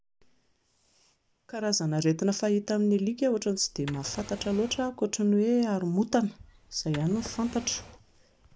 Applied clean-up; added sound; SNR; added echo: none; Drawer open or close; 16 dB; none.